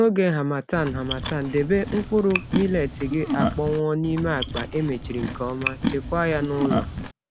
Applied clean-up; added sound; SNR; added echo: none; Chewing, mastication; 4 dB; none.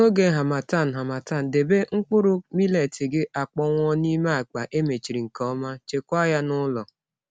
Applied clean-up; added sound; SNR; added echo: none; none; none; none.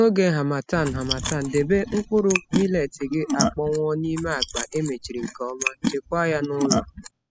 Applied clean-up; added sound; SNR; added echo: classical method spectral subtraction.